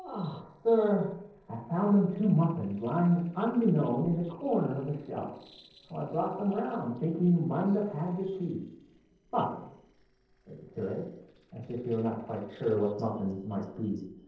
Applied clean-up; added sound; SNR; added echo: neural separator model SepFormer DNS4.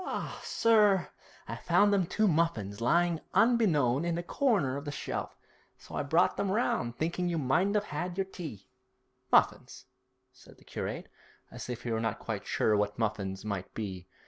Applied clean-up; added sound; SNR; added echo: none; none; none; none.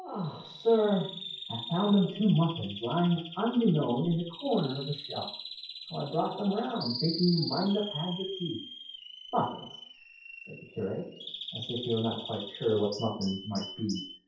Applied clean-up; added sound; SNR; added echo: classical method WPE with log-MMSE.